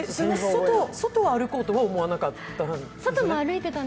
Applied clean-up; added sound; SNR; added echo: none; none; none; none.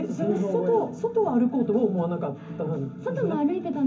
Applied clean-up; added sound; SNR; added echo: none; none; none; reverberation time 0.3 s.